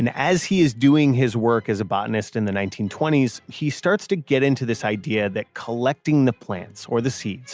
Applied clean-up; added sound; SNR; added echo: none; none; none; none.